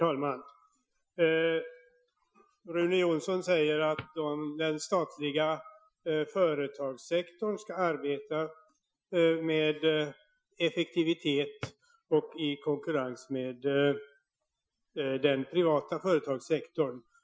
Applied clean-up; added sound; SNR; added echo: classical method Wiener filter.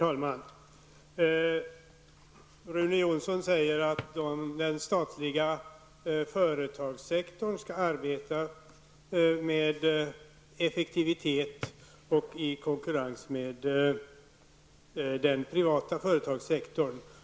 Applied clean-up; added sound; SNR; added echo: none; Drawer open or close; 16 dB; none.